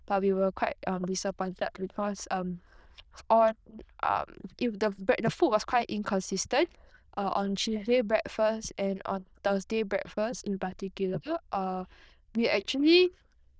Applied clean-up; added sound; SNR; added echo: neural diffusion model UNIVERSE++.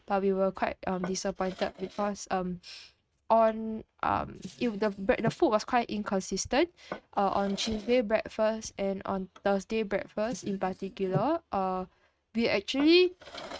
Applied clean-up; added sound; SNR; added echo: neural mask model RNNoise.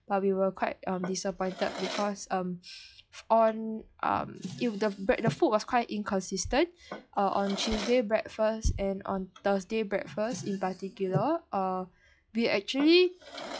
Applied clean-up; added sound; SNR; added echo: classical method log-MMSE.